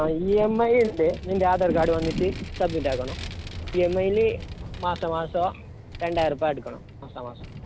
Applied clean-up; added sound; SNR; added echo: none; Vehicle; 11 dB; none.